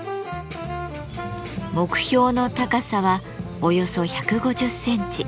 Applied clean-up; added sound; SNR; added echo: none; none; none; none.